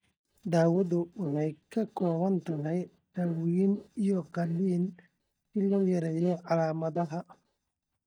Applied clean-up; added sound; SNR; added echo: neural mask model DeepFilterNet 3.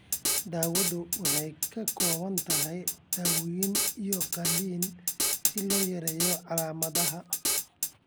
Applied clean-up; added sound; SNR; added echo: none; Drum kit; -4 dB; none.